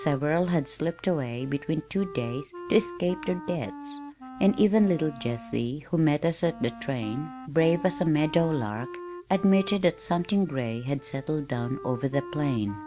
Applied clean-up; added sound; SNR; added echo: none; Wind instrument, woodwind instrument; 15 dB; none.